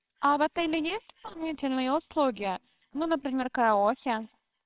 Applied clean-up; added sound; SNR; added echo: neural separator model SepFormer WHAMR!.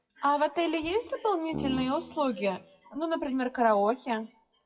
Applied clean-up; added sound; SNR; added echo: classical method WPE with log-MMSE.